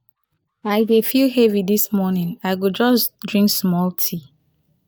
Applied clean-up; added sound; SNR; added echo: neural mask model DeepFilterNet 3.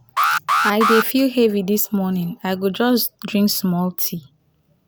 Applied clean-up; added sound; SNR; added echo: none; Alarm; 1 dB; none.